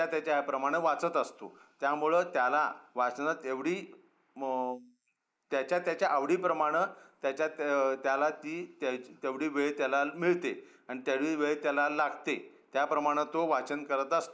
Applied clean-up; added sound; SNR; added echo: neural mask model Resemble Enhance denoiser.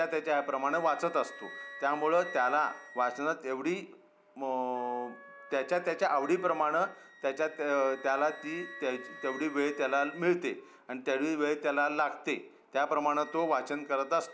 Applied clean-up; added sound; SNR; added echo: none; Wind instrument, woodwind instrument + Wind instrument, woodwind instrument; 18 dB; none.